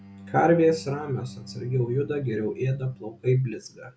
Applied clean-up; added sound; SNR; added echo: none; Bowed string instrument; 19 dB; none.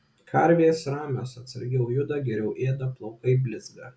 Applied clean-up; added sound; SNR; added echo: none; none; none; none.